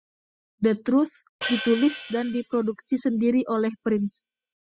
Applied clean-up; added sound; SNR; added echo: classical method spectral subtraction.